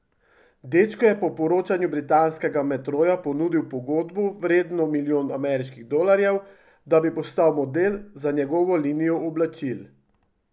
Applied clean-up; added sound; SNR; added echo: none; none; none; none.